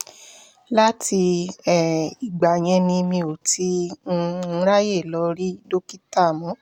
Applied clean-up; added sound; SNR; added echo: none; none; none; none.